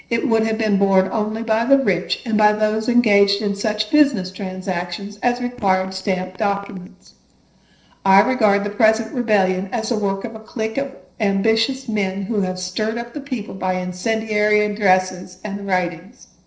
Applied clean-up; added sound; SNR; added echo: neural separator model SepFormer DNS4.